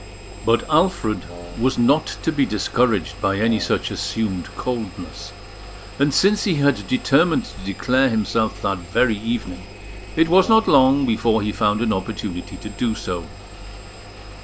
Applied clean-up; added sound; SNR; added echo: none; Engine + Wind instrument, woodwind instrument; 14 dB; none.